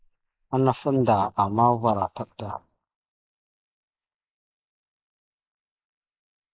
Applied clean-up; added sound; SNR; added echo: neural mask model Resemble Enhance denoiser.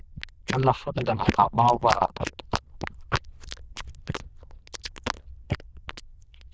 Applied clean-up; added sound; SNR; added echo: neural diffusion model UNIVERSE++.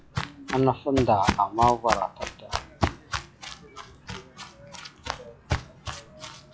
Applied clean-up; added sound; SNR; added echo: classical method log-MMSE.